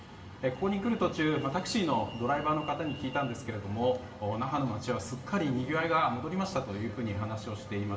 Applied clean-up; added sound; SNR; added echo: none; Alarm; 20 dB; reverberation time 0.8 s.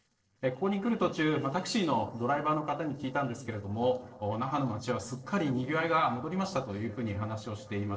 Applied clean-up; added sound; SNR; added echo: neural separator model SepFormer DNS4.